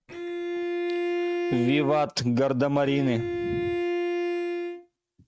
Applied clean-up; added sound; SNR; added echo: neural mask model RNNoise.